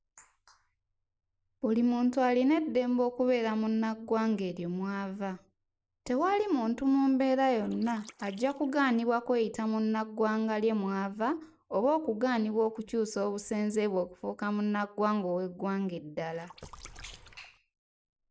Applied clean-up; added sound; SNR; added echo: neural mask model Resemble Enhance denoiser.